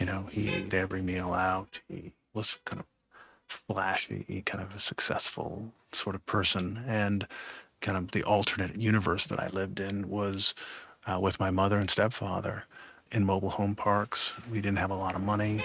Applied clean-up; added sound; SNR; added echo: neural mask model RNNoise.